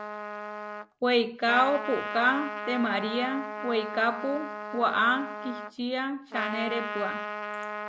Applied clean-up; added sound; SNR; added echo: none; Trumpet; 7 dB; none.